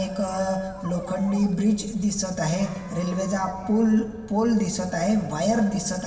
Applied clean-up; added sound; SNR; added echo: none; Chatter; 19 dB; reverberation time 1.9 s.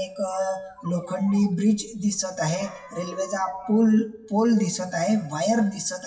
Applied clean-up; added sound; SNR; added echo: classical method WPE with log-MMSE.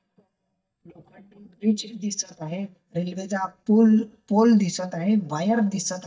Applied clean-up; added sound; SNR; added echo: neural mask model DeepFilterNet 3.